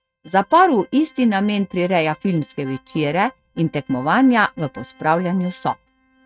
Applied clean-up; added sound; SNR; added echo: neural mask model RNNoise.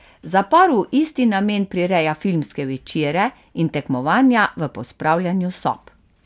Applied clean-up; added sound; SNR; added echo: none; none; none; none.